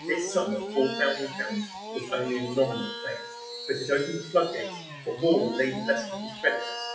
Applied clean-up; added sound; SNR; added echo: classical method WPE with log-MMSE.